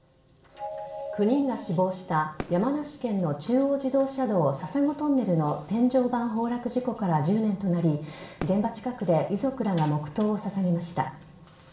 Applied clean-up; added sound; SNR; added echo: none; Fireworks; 20 dB; reverberation time 0.9 s.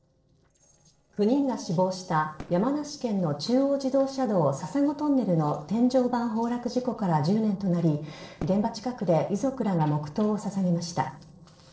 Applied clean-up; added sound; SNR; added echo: neural separator model SepFormer DNS4.